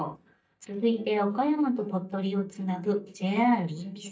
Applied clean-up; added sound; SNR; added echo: neural mask model DeepFilterNet 3.